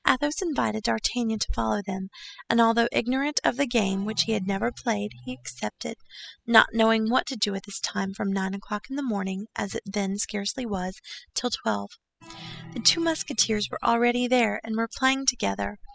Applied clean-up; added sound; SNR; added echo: classical method spectral subtraction.